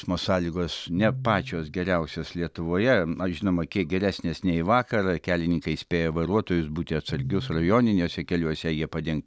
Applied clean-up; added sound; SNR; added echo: none; Piano; 13 dB; none.